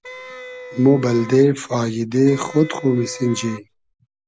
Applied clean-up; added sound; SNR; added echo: none; Wind instrument, woodwind instrument; 17 dB; none.